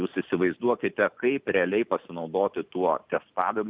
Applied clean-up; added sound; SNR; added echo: none; none; none; none.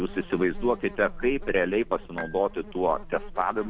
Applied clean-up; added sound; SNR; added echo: none; Dishes, pots, and pans / Chink, clink + Insect; 11 dB; none.